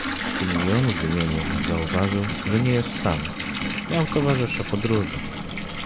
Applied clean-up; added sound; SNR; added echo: none; Bathtub (filling or washing) / Water tap, faucet; 3 dB; none.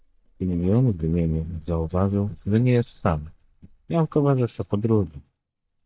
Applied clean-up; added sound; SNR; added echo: neural mask model DeepFilterNet 3.